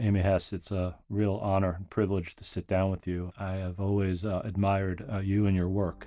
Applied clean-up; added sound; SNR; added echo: none; none; none; none.